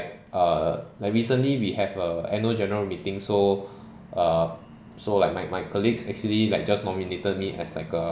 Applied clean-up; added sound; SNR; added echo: none; none; none; none.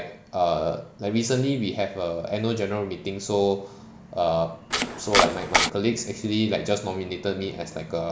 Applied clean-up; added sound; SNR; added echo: none; Domestic sounds, home sounds; -3 dB; none.